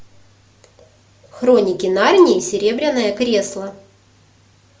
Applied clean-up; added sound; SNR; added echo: none; none; none; none.